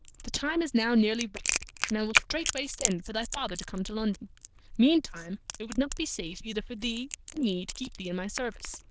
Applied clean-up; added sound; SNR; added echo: neural diffusion model UNIVERSE++.